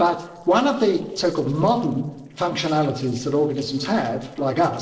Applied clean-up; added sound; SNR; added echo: neural separator model SepFormer DNS4.